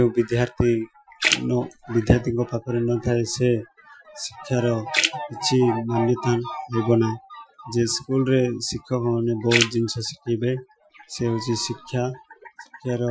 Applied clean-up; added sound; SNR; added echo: classical method Wiener filter.